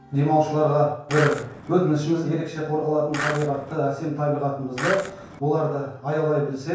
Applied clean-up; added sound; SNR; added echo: none; Skateboard; 7 dB; reverberation time 0.5 s.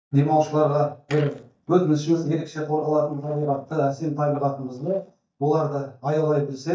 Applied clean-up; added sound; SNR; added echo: neural mask model DeepFilterNet 3.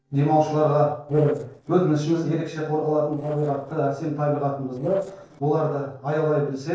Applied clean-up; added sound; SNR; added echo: neural separator model SepFormer DNS4.